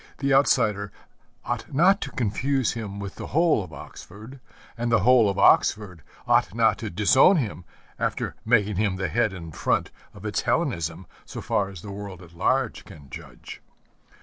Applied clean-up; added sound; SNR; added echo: none; none; none; none.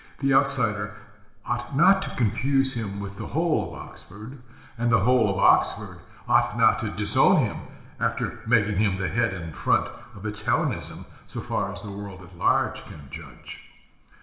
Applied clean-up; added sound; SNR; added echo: none; none; none; reverberation time 1.0 s.